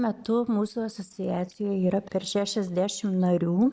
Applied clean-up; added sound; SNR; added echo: none; none; none; none.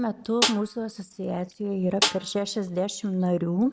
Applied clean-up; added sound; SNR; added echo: none; Snare drum; 4 dB; none.